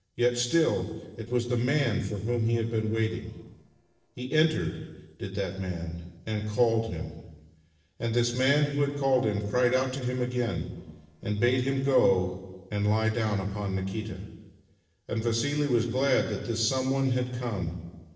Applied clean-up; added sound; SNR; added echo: neural separator model SepFormer DNS4.